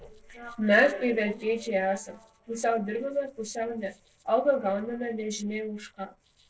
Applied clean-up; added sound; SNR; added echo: neural separator model SepFormer DNS4.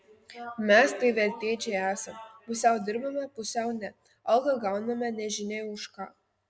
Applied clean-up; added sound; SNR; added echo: none; none; none; none.